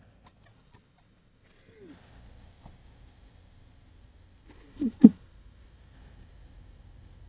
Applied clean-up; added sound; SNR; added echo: neural mask model DeepFilterNet 3.